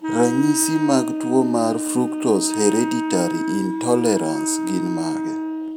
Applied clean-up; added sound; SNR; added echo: none; Wind instrument, woodwind instrument; 3 dB; none.